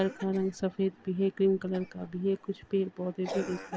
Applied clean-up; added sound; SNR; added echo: none; Cough; 14 dB; none.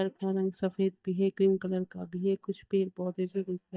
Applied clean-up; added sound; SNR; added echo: neural mask model DeepFilterNet 3.